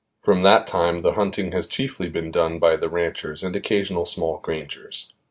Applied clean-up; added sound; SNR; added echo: none; none; none; none.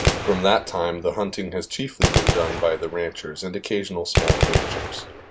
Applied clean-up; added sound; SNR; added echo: none; Gunshot, gunfire; -1 dB; none.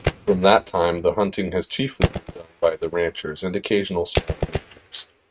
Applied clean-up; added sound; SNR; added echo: neural mask model RNNoise.